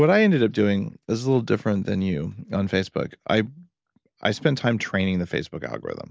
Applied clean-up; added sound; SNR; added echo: none; none; none; none.